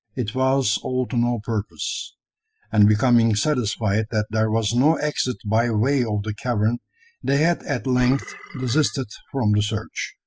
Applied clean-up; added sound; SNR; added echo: classical method spectral subtraction.